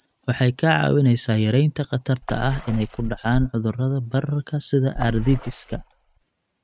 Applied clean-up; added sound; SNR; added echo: neural mask model RNNoise.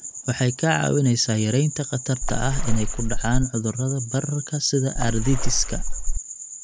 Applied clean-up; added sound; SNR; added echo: none; Water / Splash, splatter; -2 dB; none.